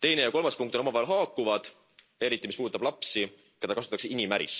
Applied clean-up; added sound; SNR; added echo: none; none; none; none.